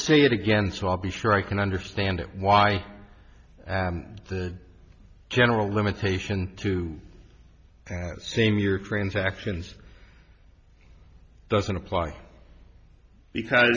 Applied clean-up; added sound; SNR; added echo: none; none; none; none.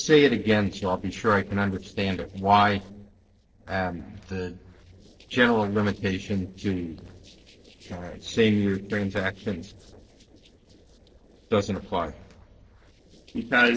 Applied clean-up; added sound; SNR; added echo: neural separator model SepFormer DNS4.